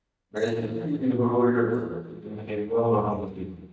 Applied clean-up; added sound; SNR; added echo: neural mask model DeepFilterNet 3.